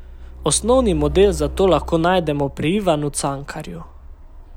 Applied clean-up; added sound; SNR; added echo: none; Truck; 12 dB; none.